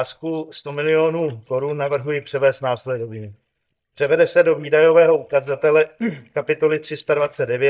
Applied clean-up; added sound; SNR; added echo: neural mask model DeepFilterNet 3.